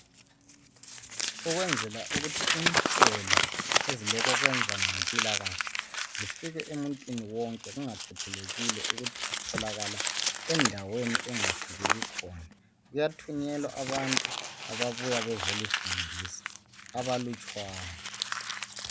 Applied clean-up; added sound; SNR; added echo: none; Crumpling, crinkling; -5 dB; none.